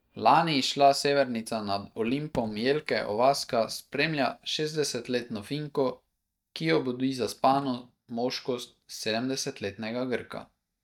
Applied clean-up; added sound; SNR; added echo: neural mask model DeepFilterNet 3.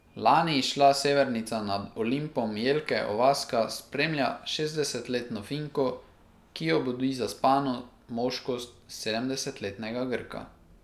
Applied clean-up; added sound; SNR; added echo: none; none; none; none.